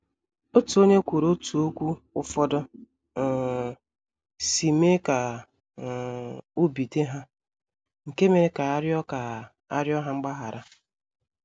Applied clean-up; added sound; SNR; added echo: none; none; none; none.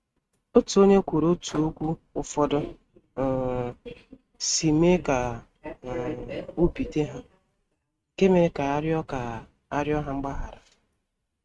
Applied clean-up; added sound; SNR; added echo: neural mask model RNNoise.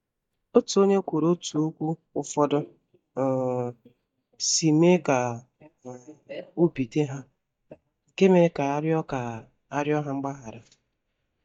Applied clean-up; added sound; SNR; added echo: neural mask model DeepFilterNet 3.